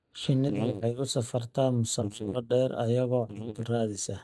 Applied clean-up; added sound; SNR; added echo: neural mask model DeepFilterNet 3.